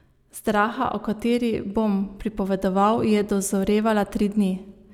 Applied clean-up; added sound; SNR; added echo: none; none; none; none.